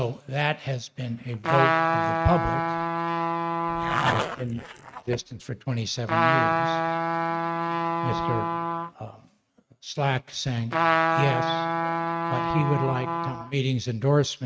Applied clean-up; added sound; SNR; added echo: neural mask model RNNoise.